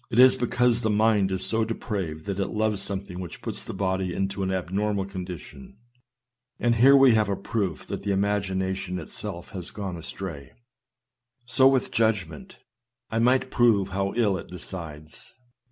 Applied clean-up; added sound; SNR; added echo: none; none; none; none.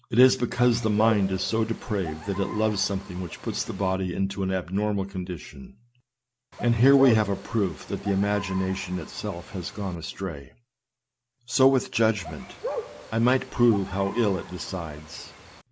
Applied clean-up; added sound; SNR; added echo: none; Bird; 13 dB; none.